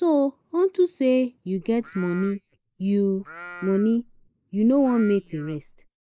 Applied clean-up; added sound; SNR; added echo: neural mask model Resemble Enhance denoiser.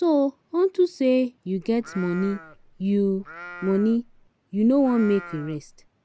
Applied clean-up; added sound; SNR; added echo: none; Livestock, farm animals, working animals; 18 dB; none.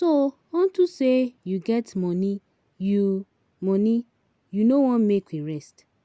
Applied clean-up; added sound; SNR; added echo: none; none; none; none.